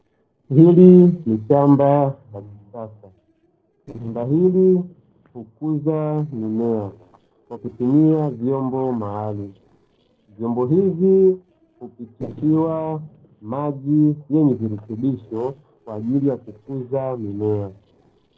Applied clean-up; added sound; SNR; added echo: neural separator model SepFormer DNS4.